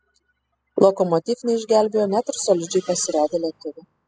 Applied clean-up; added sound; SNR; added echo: classical method spectral subtraction.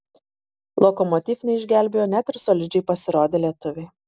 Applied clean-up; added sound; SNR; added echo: none; none; none; none.